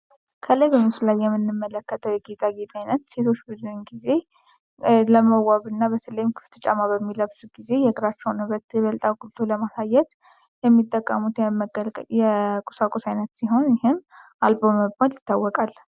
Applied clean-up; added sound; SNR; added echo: none; none; none; none.